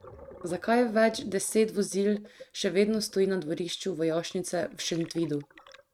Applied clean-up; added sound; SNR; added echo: neural mask model RNNoise.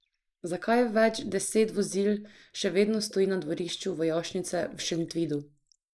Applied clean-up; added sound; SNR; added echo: neural mask model Resemble Enhance denoiser.